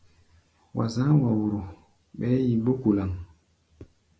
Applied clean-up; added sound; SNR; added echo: none; none; none; none.